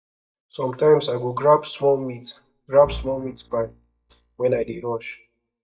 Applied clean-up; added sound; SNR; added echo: neural mask model DeepFilterNet 3.